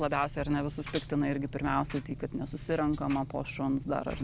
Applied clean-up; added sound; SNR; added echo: none; Engine; 11 dB; none.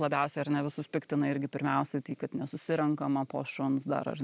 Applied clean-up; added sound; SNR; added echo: none; none; none; none.